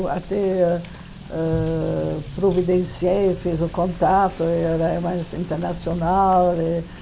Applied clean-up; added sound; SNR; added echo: none; Motor vehicle (road) / Rain; 14 dB; none.